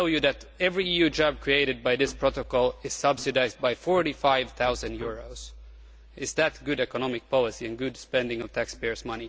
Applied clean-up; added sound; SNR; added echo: none; none; none; none.